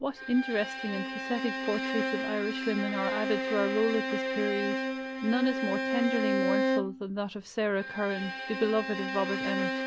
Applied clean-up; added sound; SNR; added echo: none; Bowed string instrument; 1 dB; none.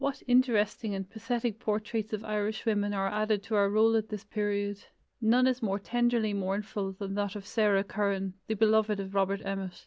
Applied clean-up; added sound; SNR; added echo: none; none; none; none.